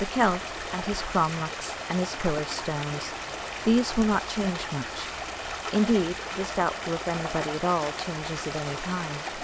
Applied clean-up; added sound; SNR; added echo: none; Stream; 6 dB; none.